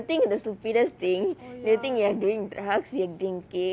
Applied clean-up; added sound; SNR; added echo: none; none; none; none.